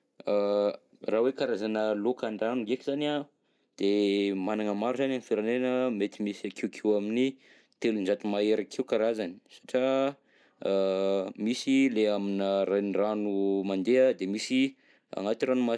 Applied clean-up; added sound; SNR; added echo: none; none; none; none.